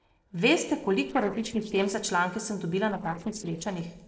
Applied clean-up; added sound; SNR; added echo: neural separator model SepFormer DNS4.